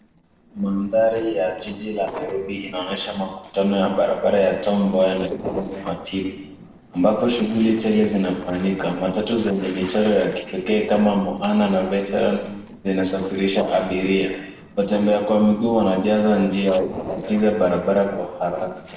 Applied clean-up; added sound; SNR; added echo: neural separator model SepFormer DNS4.